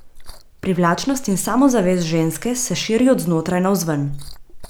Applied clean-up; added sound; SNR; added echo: none; Liquid; 16 dB; none.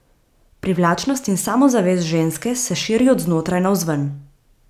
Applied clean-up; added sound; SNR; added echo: none; none; none; none.